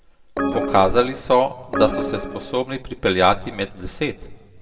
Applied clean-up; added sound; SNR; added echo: none; Organ; 4 dB; reverberation time 0.8 s.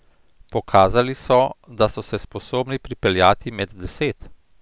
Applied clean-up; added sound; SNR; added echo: none; none; none; none.